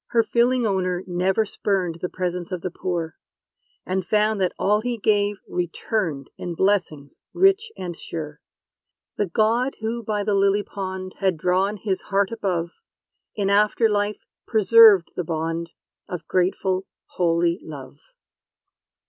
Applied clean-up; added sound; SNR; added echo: none; none; none; none.